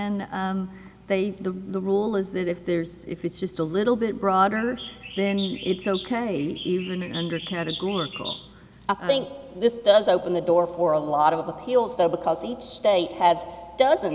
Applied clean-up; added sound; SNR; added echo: none; Bird; 18 dB; none.